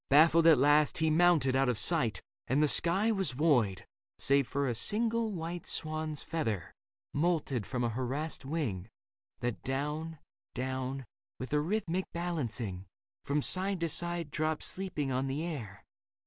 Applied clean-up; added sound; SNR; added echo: none; none; none; none.